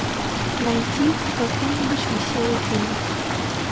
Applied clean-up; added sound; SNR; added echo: none; Stream; -3 dB; none.